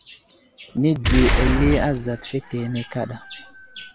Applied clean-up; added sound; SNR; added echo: none; Boom; 0 dB; none.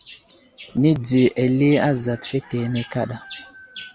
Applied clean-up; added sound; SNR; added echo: none; none; none; none.